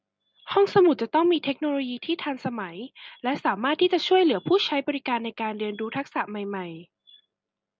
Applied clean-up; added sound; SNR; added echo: none; none; none; none.